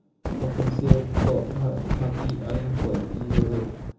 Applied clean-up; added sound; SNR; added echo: none; Wind; -2 dB; reverberation time 1.2 s.